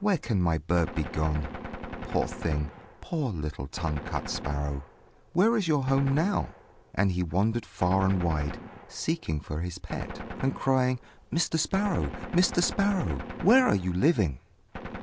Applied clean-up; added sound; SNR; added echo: none; Gunshot, gunfire; 13 dB; none.